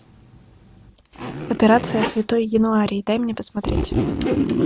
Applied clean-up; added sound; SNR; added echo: none; Zipper (clothing); 4 dB; none.